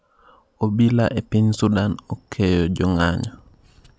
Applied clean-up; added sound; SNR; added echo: none; none; none; none.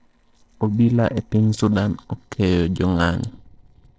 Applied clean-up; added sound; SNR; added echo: neural separator model SepFormer DNS4.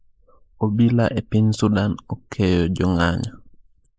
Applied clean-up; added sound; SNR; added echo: neural mask model Resemble Enhance denoiser.